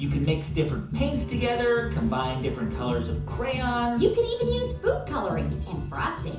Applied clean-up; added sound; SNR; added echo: none; Bowed string instrument; 16 dB; reverberation time 0.6 s.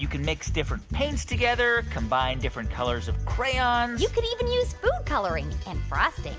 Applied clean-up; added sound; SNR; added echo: none; none; none; none.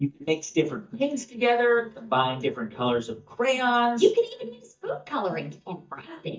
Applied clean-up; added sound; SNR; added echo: neural mask model DeepFilterNet 3.